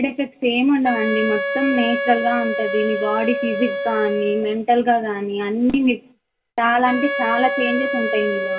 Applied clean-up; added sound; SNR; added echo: none; Wind instrument, woodwind instrument; 5 dB; reverberation time 0.2 s.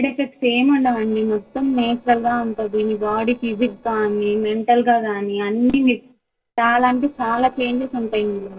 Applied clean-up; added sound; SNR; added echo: neural separator model SepFormer DNS4.